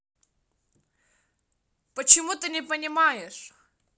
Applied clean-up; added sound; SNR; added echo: none; none; none; none.